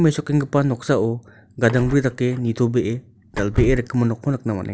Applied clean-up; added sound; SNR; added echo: none; Door / Car; 10 dB; none.